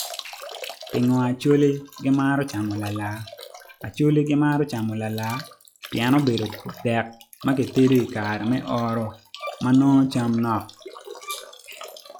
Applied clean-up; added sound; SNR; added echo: classical method log-MMSE.